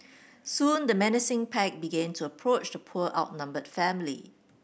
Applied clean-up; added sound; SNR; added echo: none; none; none; none.